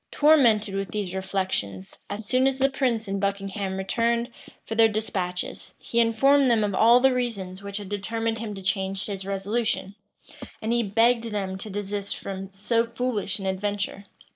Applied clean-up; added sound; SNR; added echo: neural mask model Resemble Enhance denoiser.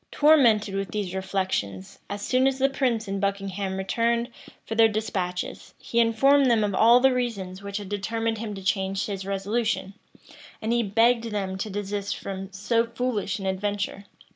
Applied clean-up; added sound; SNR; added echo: none; none; none; none.